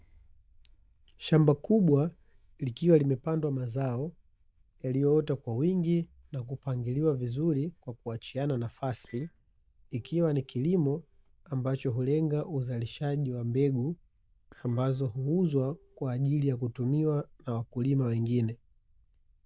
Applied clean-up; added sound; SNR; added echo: neural diffusion model UNIVERSE++.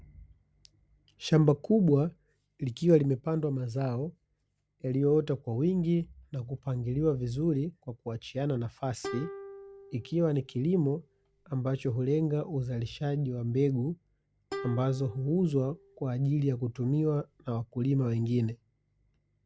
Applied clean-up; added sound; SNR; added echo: none; Plucked string instrument; 15 dB; none.